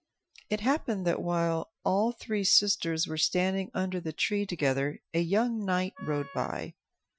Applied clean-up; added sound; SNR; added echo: classical method Wiener filter.